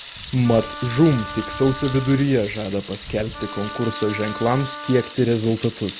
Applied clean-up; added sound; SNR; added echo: none; Thunder + Wind instrument, woodwind instrument; 12 dB; none.